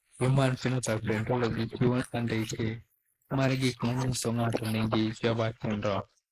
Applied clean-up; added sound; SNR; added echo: neural mask model Resemble Enhance denoiser.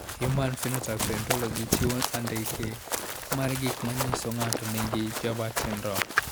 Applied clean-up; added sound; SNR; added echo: none; Run; 0 dB; none.